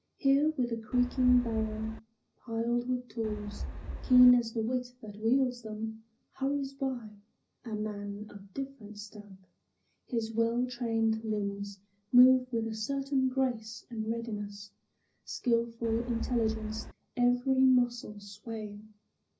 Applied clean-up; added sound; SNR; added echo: none; Wind; 8 dB; reverberation time 0.5 s.